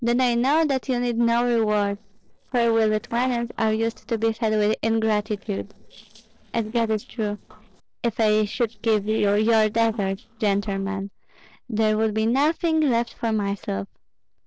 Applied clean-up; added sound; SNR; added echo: neural separator model SepFormer DNS4.